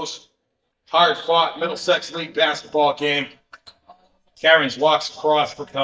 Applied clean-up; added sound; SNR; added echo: neural mask model DeepFilterNet 3.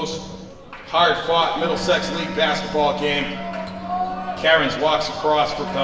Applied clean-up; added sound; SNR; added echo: none; Wind instrument, woodwind instrument; 13 dB; reverberation time 1.2 s.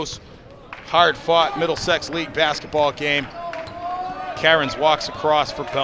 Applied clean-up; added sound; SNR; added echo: none; none; none; none.